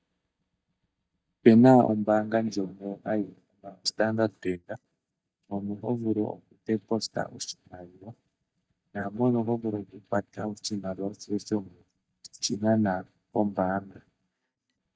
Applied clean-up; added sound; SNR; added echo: neural mask model DeepFilterNet 3.